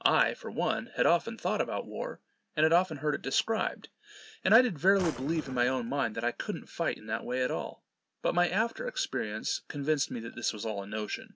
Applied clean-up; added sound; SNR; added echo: none; Drawer open or close; 13 dB; none.